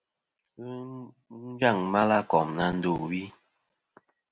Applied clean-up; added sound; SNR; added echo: none; none; none; none.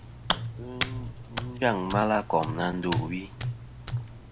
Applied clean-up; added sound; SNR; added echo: none; Hands; 4 dB; none.